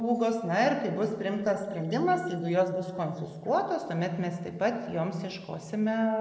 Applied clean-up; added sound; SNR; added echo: neural mask model Resemble Enhance denoiser.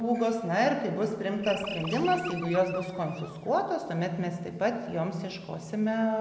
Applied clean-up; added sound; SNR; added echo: none; Animal; 13 dB; none.